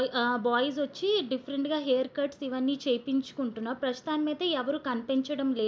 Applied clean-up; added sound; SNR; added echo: none; none; none; none.